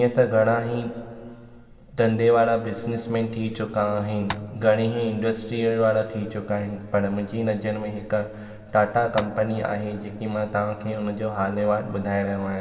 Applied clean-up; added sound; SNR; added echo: none; Tap; 11 dB; reverberation time 2.3 s.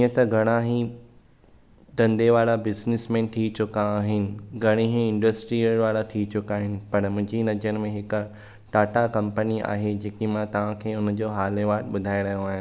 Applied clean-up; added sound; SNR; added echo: none; none; none; none.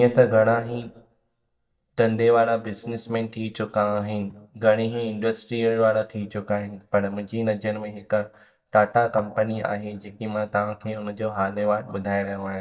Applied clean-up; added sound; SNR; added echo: neural mask model DeepFilterNet 3.